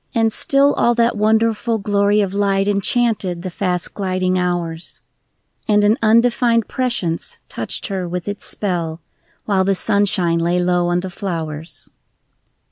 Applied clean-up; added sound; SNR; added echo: none; none; none; none.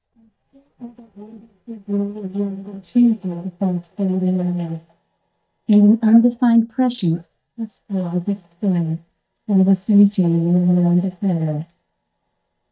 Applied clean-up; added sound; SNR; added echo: neural mask model DeepFilterNet 3.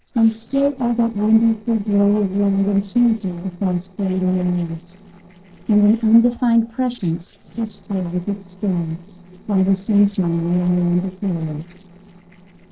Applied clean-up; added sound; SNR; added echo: neural separator model SepFormer DNS4.